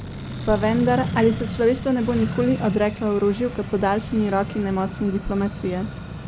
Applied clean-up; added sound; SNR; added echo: none; Accelerating, revving, vroom; 8 dB; none.